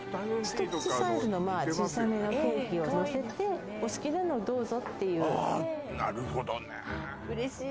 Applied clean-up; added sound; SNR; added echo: none; none; none; none.